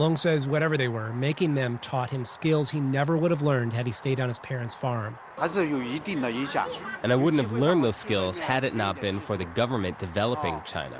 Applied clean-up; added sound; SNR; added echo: none; none; none; none.